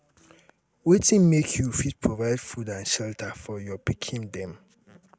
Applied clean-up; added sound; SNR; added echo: none; none; none; none.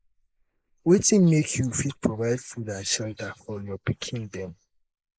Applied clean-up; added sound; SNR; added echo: neural mask model Resemble Enhance denoiser.